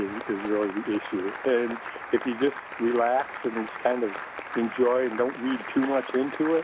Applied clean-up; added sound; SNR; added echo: none; Applause; 10 dB; none.